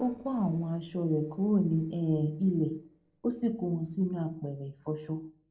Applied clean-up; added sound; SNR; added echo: neural separator model SepFormer DNS4.